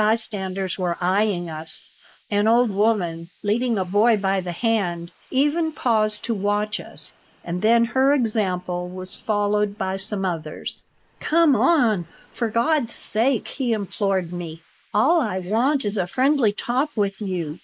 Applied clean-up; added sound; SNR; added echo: neural mask model Resemble Enhance denoiser.